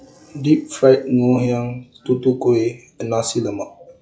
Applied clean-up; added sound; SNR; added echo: classical method log-MMSE.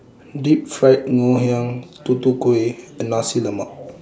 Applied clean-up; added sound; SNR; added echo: none; none; none; none.